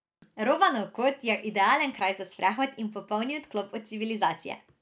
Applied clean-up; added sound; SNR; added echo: none; none; none; none.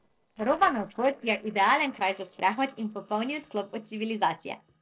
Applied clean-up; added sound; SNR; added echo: neural separator model SepFormer DNS4.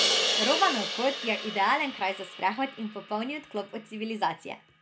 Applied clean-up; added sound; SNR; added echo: none; Crash cymbal; 3 dB; none.